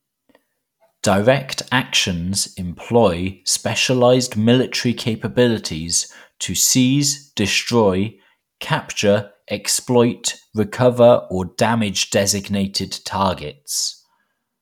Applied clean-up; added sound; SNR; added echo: none; none; none; none.